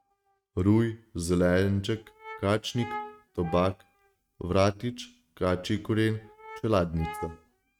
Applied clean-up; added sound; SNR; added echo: neural mask model RNNoise.